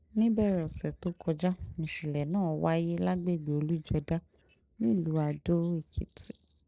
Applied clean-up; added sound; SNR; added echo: neural separator model SepFormer DNS4.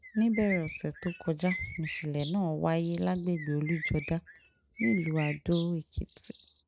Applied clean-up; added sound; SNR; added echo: neural mask model RNNoise.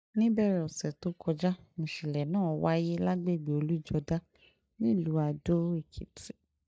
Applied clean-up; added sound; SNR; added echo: neural mask model DeepFilterNet 3.